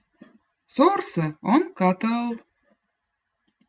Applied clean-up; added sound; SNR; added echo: none; none; none; none.